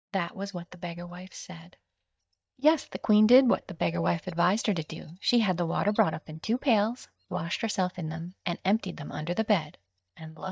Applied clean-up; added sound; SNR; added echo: neural mask model DeepFilterNet 3.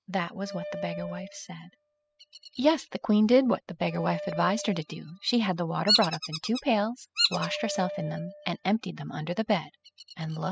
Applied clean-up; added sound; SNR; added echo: classical method spectral subtraction.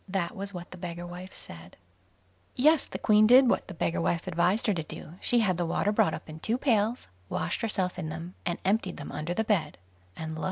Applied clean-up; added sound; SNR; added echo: none; none; none; none.